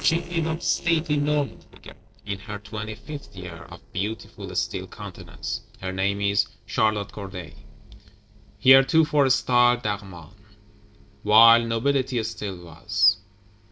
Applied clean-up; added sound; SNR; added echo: neural separator model SepFormer DNS4.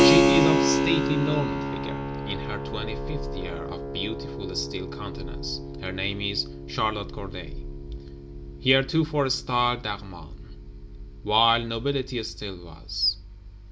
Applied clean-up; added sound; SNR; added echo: none; Keyboard (musical); 0 dB; none.